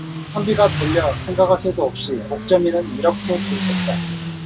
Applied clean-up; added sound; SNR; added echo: none; Motorcycle; 6 dB; none.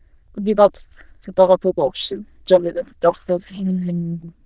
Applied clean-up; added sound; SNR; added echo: neural diffusion model UNIVERSE++.